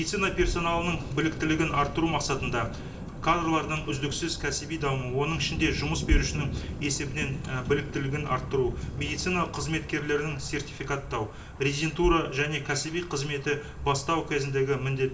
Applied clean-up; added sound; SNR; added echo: none; Thunder; 9 dB; reverberation time 0.2 s.